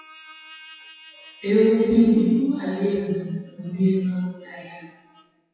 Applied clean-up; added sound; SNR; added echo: classical method WPE with log-MMSE.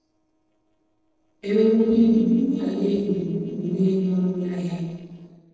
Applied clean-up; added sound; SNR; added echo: neural separator model SepFormer DNS4.